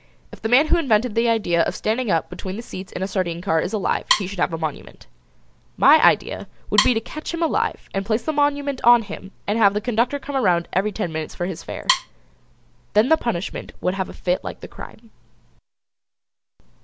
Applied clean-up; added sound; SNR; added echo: none; Wood; 4 dB; none.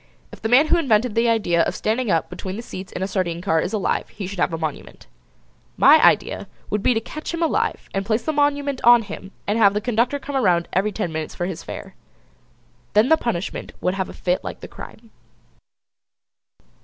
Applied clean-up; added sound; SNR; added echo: none; none; none; none.